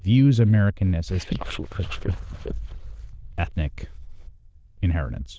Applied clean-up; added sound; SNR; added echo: neural diffusion model UNIVERSE++.